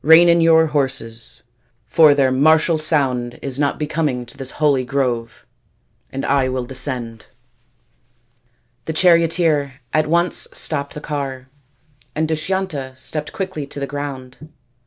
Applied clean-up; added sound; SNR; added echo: none; none; none; none.